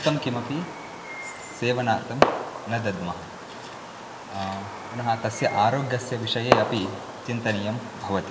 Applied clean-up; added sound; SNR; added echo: none; Fireworks; 3 dB; reverberation time 1.6 s.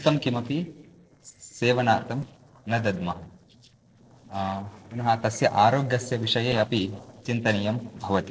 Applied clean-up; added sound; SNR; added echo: neural separator model SepFormer DNS4.